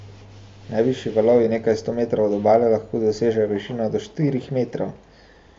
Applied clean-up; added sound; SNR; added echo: none; none; none; none.